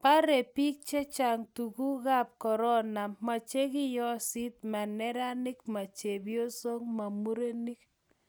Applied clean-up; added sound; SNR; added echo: none; none; none; none.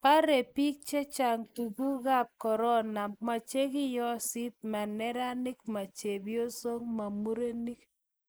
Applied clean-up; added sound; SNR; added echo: neural mask model Resemble Enhance denoiser.